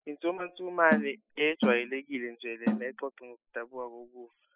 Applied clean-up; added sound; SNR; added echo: classical method spectral subtraction.